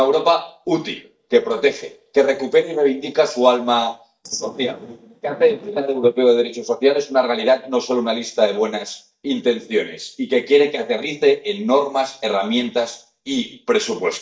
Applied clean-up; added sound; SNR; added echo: neural mask model DeepFilterNet 3.